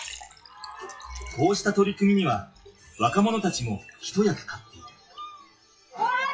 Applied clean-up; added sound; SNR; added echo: classical method WPE with log-MMSE.